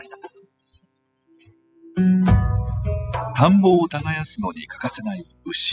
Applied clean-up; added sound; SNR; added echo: classical method spectral subtraction.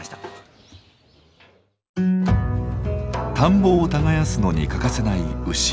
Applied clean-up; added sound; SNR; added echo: none; none; none; none.